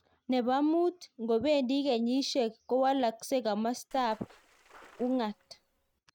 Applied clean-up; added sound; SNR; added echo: neural mask model RNNoise.